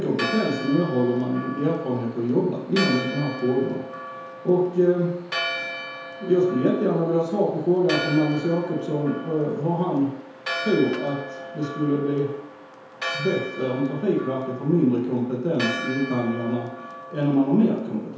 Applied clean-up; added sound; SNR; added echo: none; Church bell; 10 dB; reverberation time 1.0 s.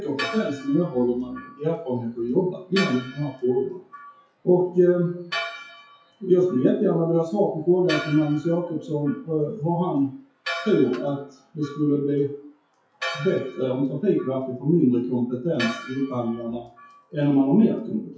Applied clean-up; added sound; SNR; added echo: classical method WPE with log-MMSE.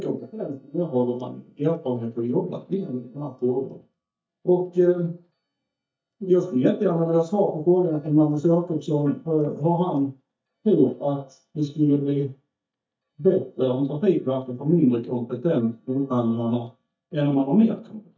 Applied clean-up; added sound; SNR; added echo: neural mask model DeepFilterNet 3.